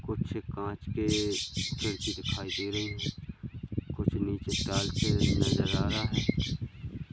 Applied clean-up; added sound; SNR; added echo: none; Bird vocalization, bird call, bird song; 6 dB; none.